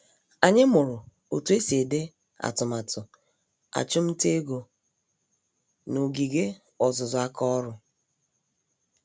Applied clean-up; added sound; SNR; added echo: none; none; none; none.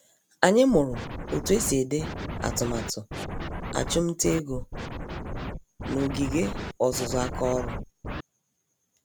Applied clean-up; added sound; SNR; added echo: none; Scratching (performance technique); 6 dB; none.